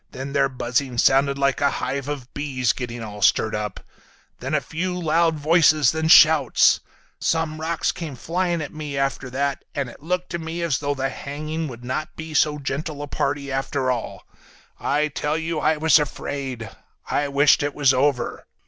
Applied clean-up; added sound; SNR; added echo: none; none; none; none.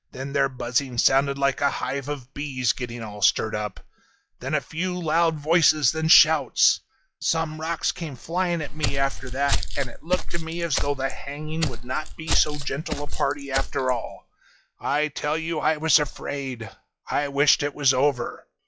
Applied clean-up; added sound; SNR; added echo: classical method log-MMSE.